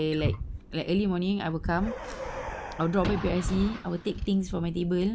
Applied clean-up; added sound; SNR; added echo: none; Wild animals + Car; 9 dB; none.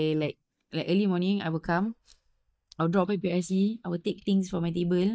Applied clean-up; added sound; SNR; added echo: neural mask model DeepFilterNet 3.